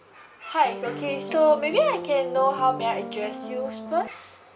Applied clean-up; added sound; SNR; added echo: none; Piano; 10 dB; none.